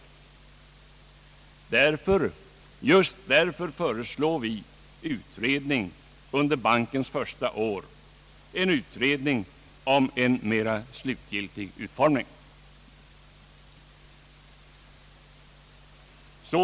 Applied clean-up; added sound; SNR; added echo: none; none; none; none.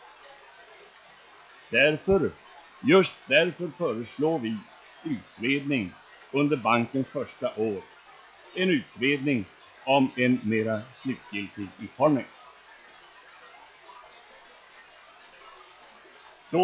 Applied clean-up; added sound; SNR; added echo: classical method log-MMSE.